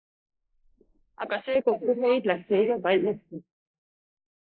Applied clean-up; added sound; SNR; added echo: neural mask model Resemble Enhance denoiser.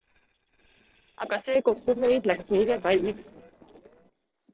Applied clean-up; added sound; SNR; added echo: neural separator model SepFormer DNS4.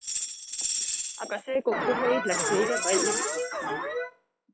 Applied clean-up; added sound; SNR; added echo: classical method log-MMSE.